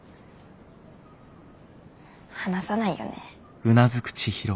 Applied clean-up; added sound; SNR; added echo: none; none; none; none.